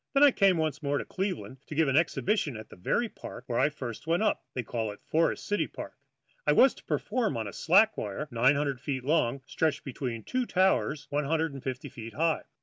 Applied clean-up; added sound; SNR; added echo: none; none; none; none.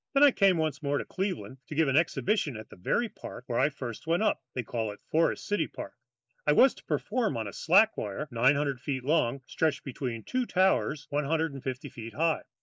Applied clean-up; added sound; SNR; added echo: neural mask model Resemble Enhance denoiser.